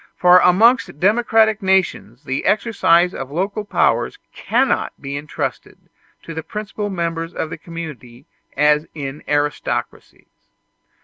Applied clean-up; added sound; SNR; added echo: none; none; none; none.